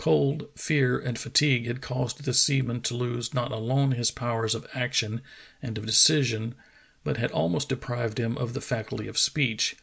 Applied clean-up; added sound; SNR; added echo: none; none; none; none.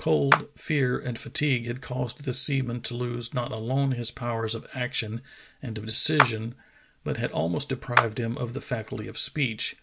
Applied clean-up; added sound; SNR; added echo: none; Clapping; 2 dB; none.